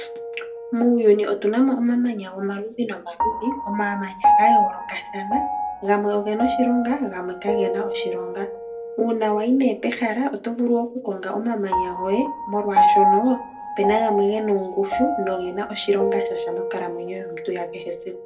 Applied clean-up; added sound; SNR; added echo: none; Piano; 2 dB; reverberation time 0.2 s.